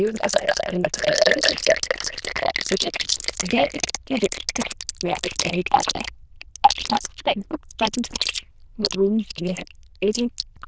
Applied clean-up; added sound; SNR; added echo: neural diffusion model UNIVERSE++.